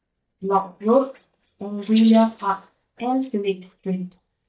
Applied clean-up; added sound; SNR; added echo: neural mask model DeepFilterNet 3.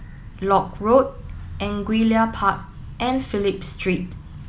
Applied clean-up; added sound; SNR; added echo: none; none; none; none.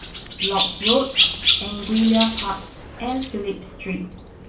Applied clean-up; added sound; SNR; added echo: none; Chirp, tweet; 1 dB; reverberation time 0.3 s.